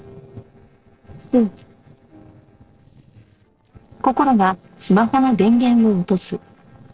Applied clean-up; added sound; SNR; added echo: neural separator model SepFormer DNS4.